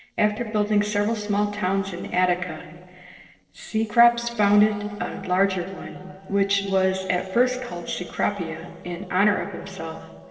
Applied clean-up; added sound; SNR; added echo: neural separator model SepFormer DNS4.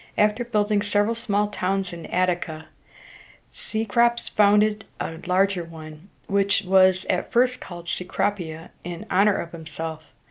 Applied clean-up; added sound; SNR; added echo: none; none; none; none.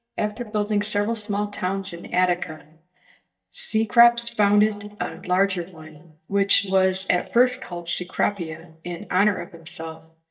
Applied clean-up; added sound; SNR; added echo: neural mask model DeepFilterNet 3.